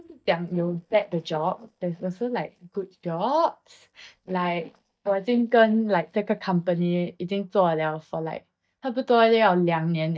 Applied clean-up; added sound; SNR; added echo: neural mask model DeepFilterNet 3.